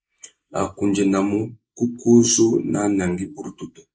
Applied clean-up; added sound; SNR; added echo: neural mask model Resemble Enhance denoiser.